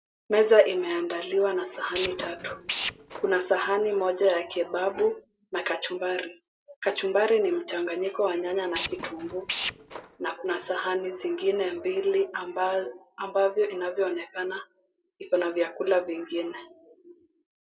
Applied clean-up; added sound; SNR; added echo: none; Tools; 9 dB; none.